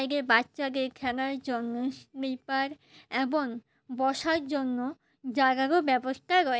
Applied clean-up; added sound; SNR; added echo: none; none; none; none.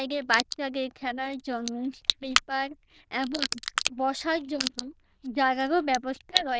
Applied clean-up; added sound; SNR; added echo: neural diffusion model UNIVERSE++.